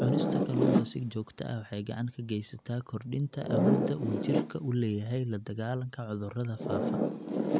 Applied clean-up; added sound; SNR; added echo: none; Zipper (clothing); -1 dB; none.